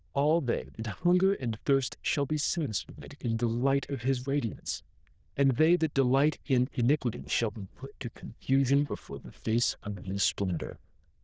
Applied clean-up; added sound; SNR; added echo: neural diffusion model UNIVERSE++.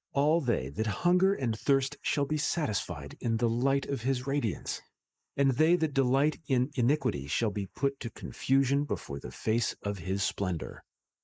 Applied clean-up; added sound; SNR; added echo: neural mask model Resemble Enhance denoiser.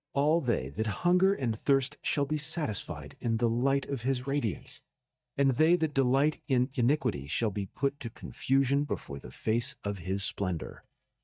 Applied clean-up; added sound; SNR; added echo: neural mask model DeepFilterNet 3.